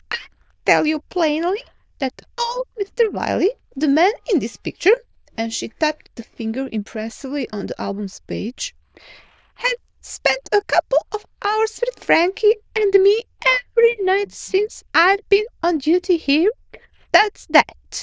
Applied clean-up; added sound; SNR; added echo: neural diffusion model UNIVERSE++.